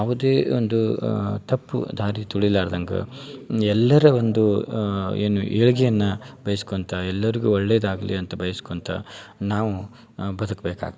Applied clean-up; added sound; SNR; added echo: none; none; none; none.